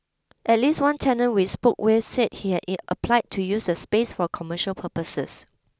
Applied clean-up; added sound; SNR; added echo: none; none; none; none.